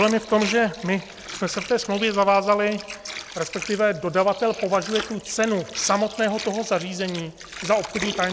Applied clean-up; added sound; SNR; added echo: none; Water; 13 dB; none.